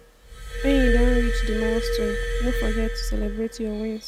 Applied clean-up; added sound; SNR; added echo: none; Glass; -3 dB; none.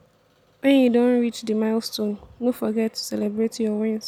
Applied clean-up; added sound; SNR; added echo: none; none; none; none.